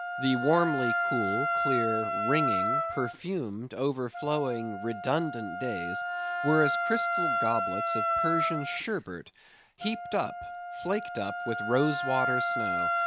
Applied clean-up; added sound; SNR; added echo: none; Wind instrument, woodwind instrument; 0 dB; none.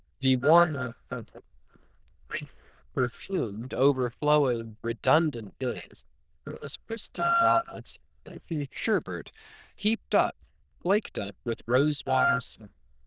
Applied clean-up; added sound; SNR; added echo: neural diffusion model UNIVERSE++.